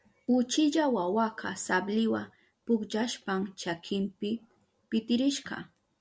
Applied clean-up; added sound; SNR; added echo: none; none; none; none.